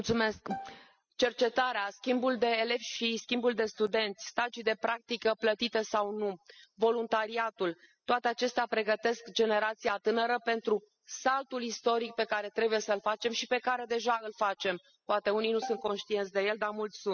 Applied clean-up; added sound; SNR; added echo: classical method spectral subtraction.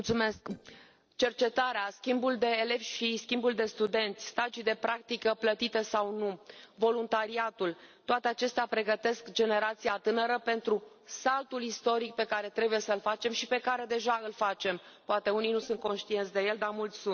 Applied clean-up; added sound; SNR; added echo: neural separator model SepFormer DNS4.